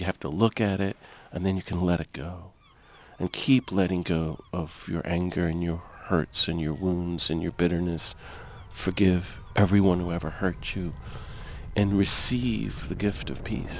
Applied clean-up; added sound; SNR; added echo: none; Gull, seagull / Waves, surf / Siren; 14 dB; none.